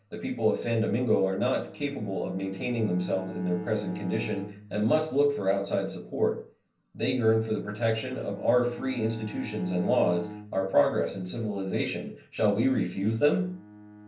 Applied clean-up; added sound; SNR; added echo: none; Bowed string instrument; 18 dB; reverberation time 0.3 s.